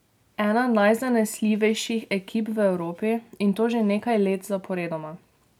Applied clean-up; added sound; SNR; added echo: none; none; none; none.